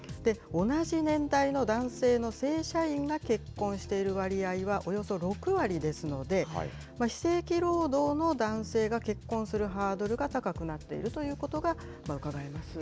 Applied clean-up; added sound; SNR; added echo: none; none; none; none.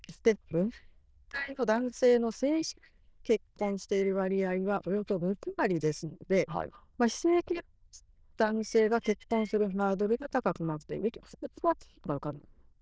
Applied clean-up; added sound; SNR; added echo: neural diffusion model UNIVERSE++.